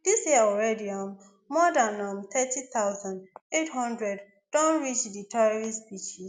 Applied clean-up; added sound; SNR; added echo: none; none; none; none.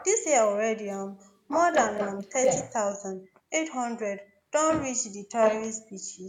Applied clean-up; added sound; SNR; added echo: neural mask model Resemble Enhance denoiser.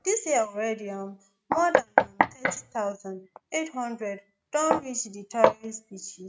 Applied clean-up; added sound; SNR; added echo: neural mask model RNNoise.